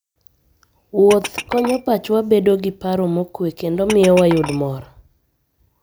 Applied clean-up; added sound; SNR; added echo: none; Glass; 15 dB; none.